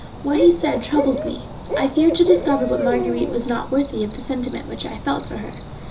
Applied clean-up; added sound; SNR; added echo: none; Cricket / Bird; 6 dB; reverberation time 0.2 s.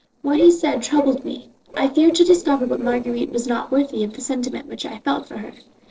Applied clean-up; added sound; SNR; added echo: neural separator model SepFormer DNS4.